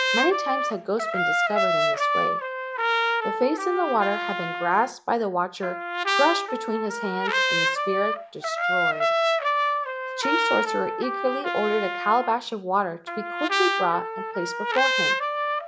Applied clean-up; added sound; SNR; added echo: none; Trumpet; -2 dB; none.